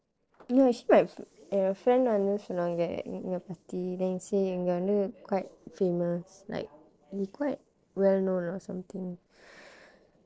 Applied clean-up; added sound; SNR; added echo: neural separator model SepFormer DNS4.